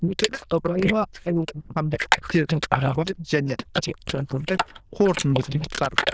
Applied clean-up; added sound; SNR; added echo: neural diffusion model UNIVERSE++.